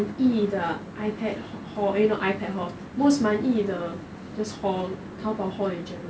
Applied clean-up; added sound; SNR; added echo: none; Train; 18 dB; none.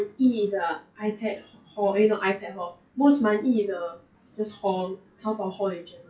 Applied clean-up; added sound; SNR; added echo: classical method log-MMSE.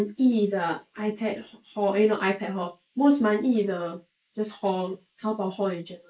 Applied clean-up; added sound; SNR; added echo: neural mask model Resemble Enhance denoiser.